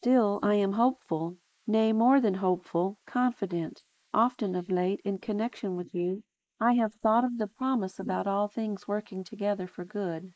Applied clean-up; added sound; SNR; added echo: neural mask model Resemble Enhance denoiser.